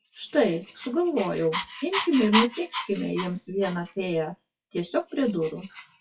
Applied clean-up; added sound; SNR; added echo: classical method WPE with log-MMSE.